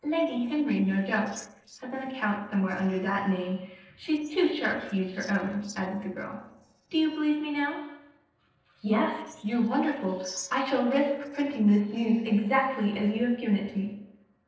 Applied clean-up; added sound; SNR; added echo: neural separator model SepFormer DNS4.